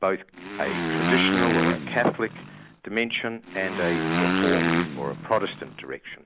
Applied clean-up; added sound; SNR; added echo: none; Motorcycle; -1 dB; none.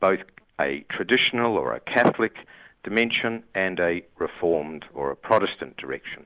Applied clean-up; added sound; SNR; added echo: none; none; none; none.